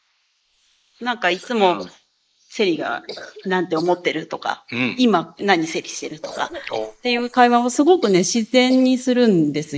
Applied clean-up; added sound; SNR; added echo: neural mask model Resemble Enhance denoiser.